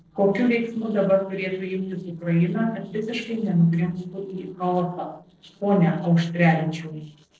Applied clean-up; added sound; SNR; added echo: neural separator model SepFormer DNS4.